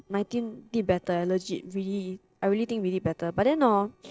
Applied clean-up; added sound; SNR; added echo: neural separator model SepFormer DNS4.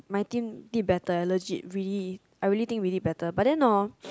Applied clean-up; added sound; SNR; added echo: none; none; none; none.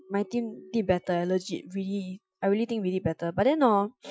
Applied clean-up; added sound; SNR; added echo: classical method Wiener filter.